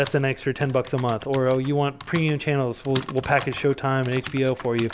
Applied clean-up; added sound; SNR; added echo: none; Typing; 14 dB; none.